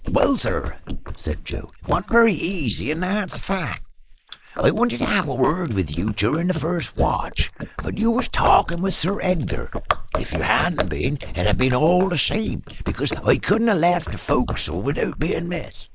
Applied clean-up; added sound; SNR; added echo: neural mask model Resemble Enhance denoiser.